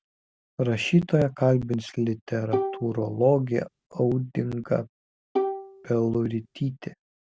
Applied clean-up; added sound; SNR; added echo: none; Bowed string instrument; 6 dB; none.